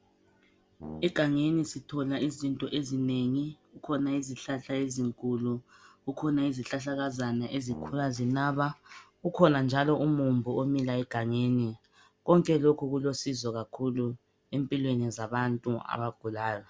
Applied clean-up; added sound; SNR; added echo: none; Brass instrument; 17 dB; none.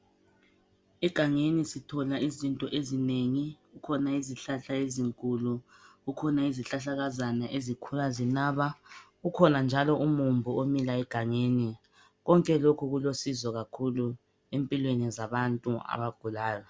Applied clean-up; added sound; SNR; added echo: none; none; none; none.